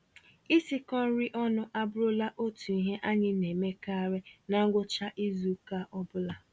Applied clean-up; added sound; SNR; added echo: none; none; none; none.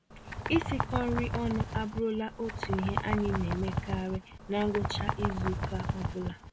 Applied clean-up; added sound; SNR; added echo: none; Bird; 1 dB; none.